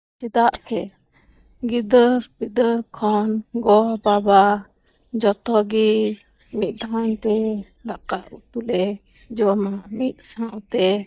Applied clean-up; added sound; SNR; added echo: neural mask model DeepFilterNet 3.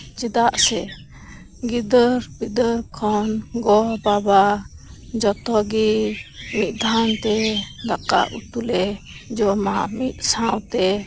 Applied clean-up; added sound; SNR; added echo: none; none; none; none.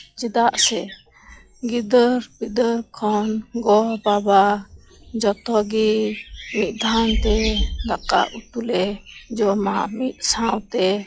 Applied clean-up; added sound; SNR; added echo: classical method log-MMSE.